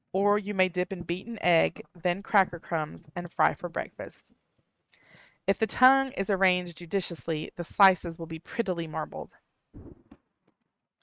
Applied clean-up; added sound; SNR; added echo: neural mask model RNNoise.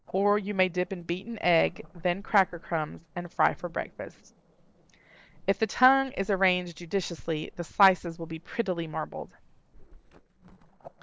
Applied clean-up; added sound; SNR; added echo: neural separator model SepFormer DNS4.